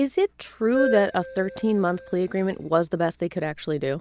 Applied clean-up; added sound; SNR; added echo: none; Keyboard (musical); 7 dB; none.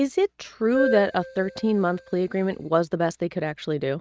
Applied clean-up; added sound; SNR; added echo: neural mask model RNNoise.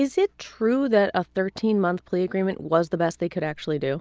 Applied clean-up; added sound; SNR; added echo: none; none; none; none.